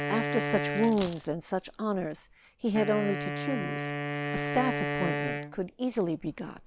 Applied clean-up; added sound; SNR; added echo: none; Coin (dropping) + Wind instrument, woodwind instrument; 3 dB; none.